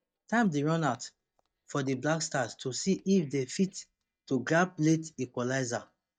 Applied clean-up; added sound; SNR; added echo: neural mask model DeepFilterNet 3.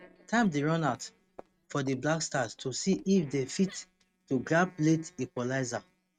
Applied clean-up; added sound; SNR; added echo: neural mask model RNNoise.